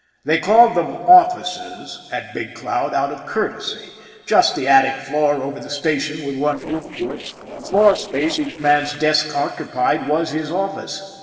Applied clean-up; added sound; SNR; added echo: neural separator model SepFormer DNS4.